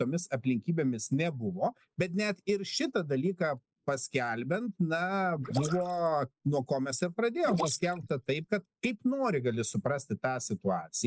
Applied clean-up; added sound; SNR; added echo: neural mask model Resemble Enhance denoiser.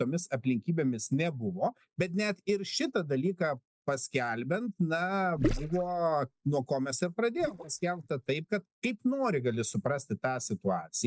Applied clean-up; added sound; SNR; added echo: neural mask model DeepFilterNet 3.